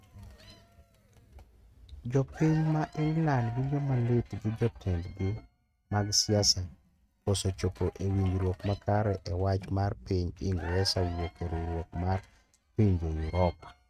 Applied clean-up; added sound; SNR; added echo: neural mask model RNNoise.